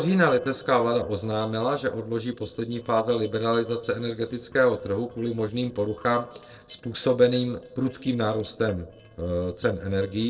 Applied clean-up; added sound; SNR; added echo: neural separator model SepFormer DNS4.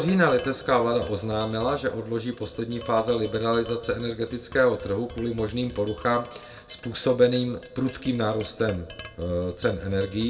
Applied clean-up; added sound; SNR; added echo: none; Tap; 19 dB; reverberation time 0.2 s.